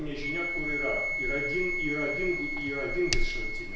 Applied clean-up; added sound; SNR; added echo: none; Wind instrument, woodwind instrument; 2 dB; none.